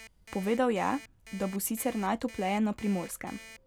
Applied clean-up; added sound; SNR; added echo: none; Alarm; 19 dB; none.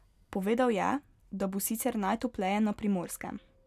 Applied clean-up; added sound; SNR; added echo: none; none; none; none.